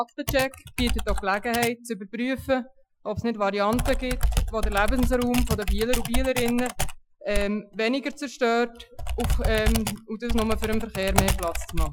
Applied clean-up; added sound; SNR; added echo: classical method Wiener filter.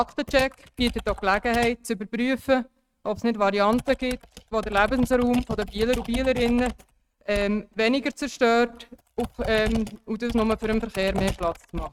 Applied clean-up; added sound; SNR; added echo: neural mask model RNNoise.